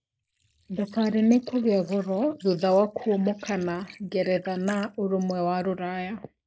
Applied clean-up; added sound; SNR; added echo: neural mask model Resemble Enhance denoiser.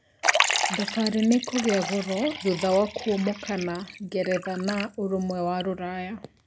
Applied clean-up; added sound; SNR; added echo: none; Liquid; 5 dB; none.